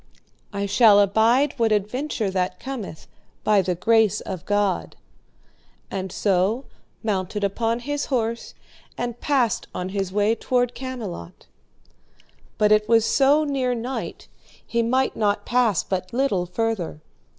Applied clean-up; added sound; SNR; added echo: none; none; none; none.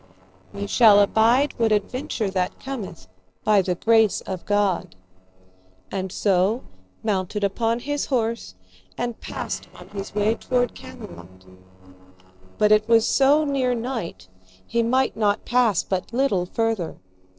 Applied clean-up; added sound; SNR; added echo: neural separator model SepFormer DNS4.